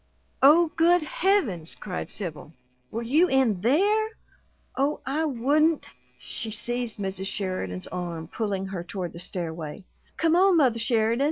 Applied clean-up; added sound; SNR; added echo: neural separator model SepFormer DNS4.